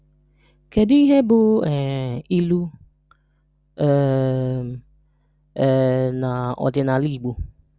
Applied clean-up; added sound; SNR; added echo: none; none; none; none.